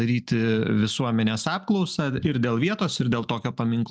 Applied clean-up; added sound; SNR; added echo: none; none; none; none.